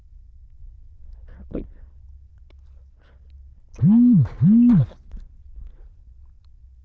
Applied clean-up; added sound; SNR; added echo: neural diffusion model UNIVERSE++.